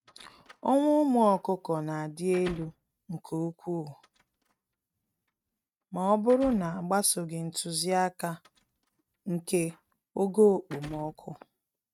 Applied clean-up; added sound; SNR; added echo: neural mask model RNNoise.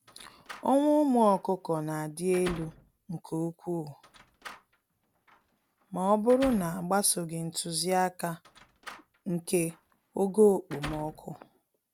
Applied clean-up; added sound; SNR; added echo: none; Slam; 18 dB; none.